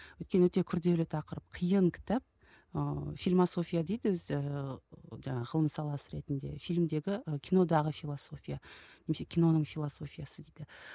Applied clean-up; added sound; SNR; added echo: none; none; none; none.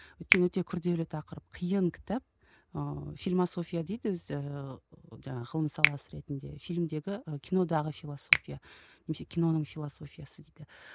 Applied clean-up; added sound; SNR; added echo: none; Finger snapping; 2 dB; none.